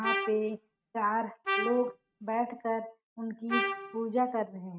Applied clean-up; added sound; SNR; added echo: neural mask model RNNoise.